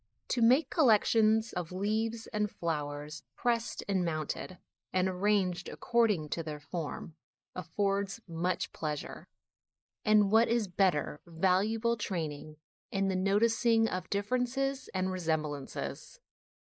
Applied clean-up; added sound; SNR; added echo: neural mask model Resemble Enhance denoiser.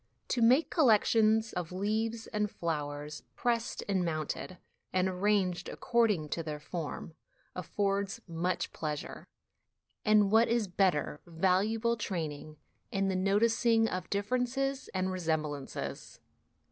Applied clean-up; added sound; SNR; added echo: none; none; none; none.